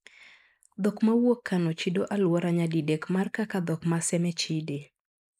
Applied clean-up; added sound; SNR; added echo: neural mask model Resemble Enhance denoiser.